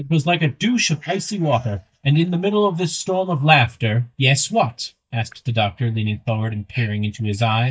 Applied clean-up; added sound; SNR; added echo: neural mask model DeepFilterNet 3.